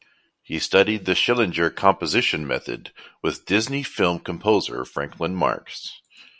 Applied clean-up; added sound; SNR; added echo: none; none; none; none.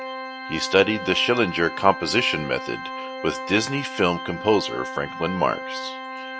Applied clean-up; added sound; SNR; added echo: none; Organ; 9 dB; none.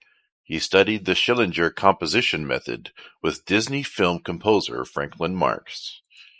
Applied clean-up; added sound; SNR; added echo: neural mask model Resemble Enhance denoiser.